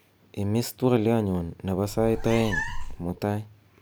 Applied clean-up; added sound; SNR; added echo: none; Meow; 6 dB; none.